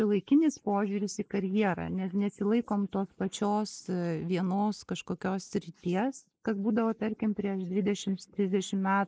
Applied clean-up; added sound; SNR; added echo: neural mask model Resemble Enhance denoiser.